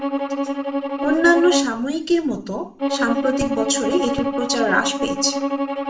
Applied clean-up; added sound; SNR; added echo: none; Bowed string instrument; 2 dB; reverberation time 0.4 s.